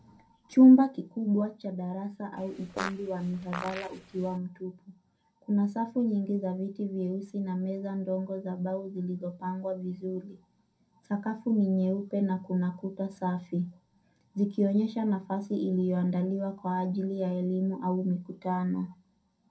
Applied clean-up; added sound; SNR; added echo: none; Fart; 12 dB; reverberation time 0.2 s.